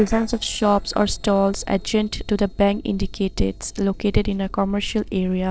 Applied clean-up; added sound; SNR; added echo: neural separator model SepFormer DNS4.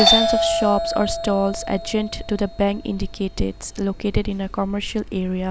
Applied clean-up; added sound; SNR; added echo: none; Doorbell; 3 dB; none.